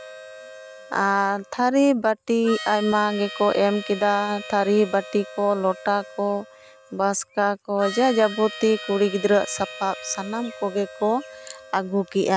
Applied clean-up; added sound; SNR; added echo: none; Harmonica; 16 dB; none.